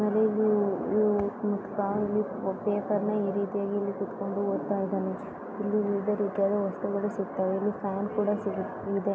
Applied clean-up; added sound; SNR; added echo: none; none; none; none.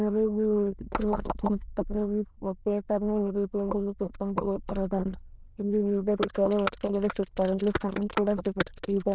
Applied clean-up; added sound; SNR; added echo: neural diffusion model UNIVERSE++.